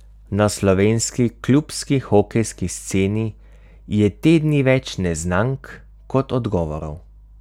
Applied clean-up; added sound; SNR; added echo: none; none; none; none.